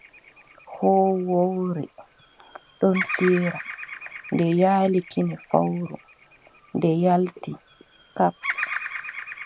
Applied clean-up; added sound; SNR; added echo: none; Bird vocalization, bird call, bird song; 12 dB; none.